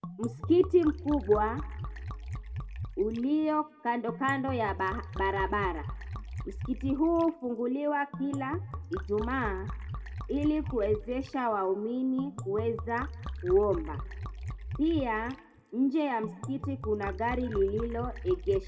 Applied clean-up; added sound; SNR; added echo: none; Liquid; 8 dB; reverberation time 0.8 s.